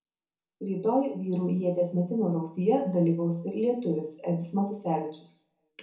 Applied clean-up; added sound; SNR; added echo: none; none; none; reverberation time 0.6 s.